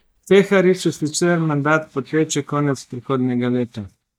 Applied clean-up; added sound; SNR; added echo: neural mask model DeepFilterNet 3.